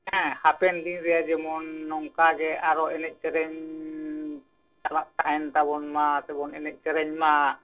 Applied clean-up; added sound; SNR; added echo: neural separator model SepFormer DNS4.